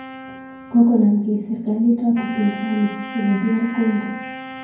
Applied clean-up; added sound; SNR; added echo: none; Wind instrument, woodwind instrument; 14 dB; reverberation time 0.9 s.